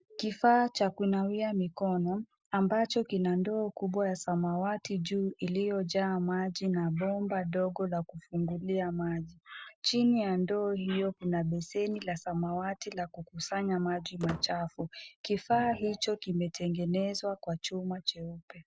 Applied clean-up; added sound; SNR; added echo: neural separator model SepFormer DNS4.